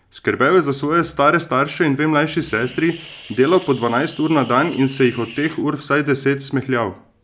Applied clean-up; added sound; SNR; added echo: none; Hiss; 20 dB; none.